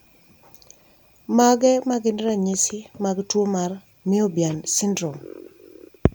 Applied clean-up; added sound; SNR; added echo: none; none; none; none.